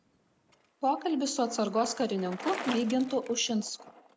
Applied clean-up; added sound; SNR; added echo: none; Bicycle; 13 dB; none.